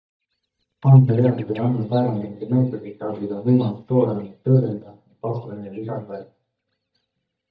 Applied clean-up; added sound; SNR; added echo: neural mask model DeepFilterNet 3.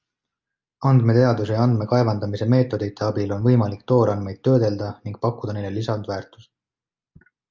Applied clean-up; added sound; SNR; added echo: none; none; none; none.